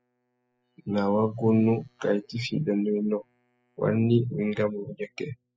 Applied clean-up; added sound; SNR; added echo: classical method spectral subtraction.